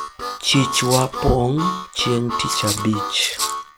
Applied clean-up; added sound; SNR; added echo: none; Rattle (instrument) + Harmonica; 5 dB; none.